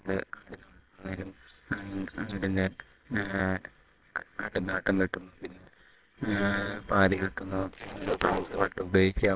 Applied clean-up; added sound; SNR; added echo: neural separator model SepFormer WHAMR!.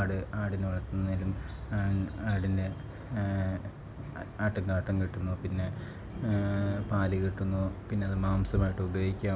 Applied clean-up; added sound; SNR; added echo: none; none; none; none.